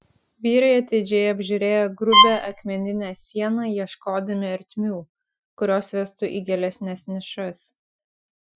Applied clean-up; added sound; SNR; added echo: classical method Wiener filter.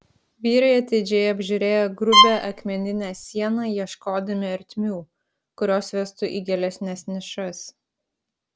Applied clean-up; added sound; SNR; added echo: none; Bowed string instrument; -5 dB; none.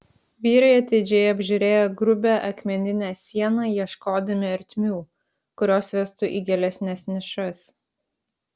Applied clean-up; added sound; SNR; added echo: none; none; none; none.